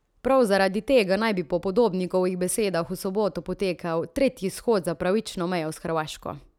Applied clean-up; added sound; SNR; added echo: none; none; none; none.